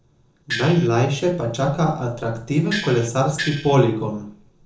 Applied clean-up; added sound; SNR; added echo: neural separator model SepFormer DNS4.